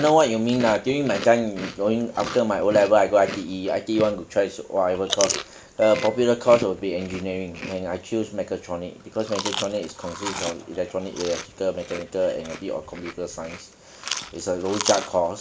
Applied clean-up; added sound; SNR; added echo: none; Wind instrument, woodwind instrument + Chewing, mastication; 11 dB; none.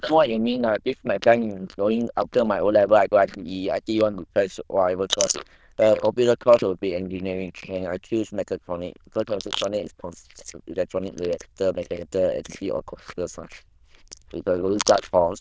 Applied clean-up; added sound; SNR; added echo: neural diffusion model UNIVERSE++.